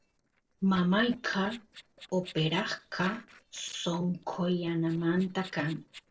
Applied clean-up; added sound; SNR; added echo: neural separator model SepFormer DNS4.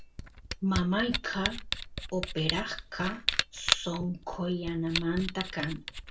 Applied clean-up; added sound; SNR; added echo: none; Camera; 3 dB; reverberation time 0.2 s.